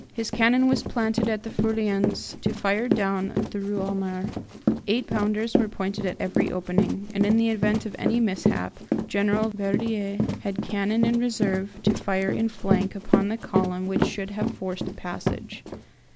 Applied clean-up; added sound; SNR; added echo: none; Run; 2 dB; none.